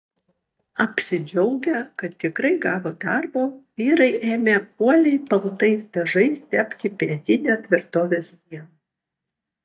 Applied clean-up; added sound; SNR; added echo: neural mask model DeepFilterNet 3.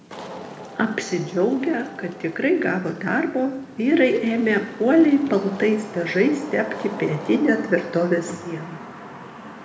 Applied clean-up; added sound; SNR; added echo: none; Wind / Rain; 15 dB; reverberation time 0.9 s.